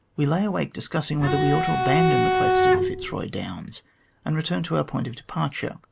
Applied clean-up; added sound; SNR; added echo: none; Bowed string instrument; -4 dB; none.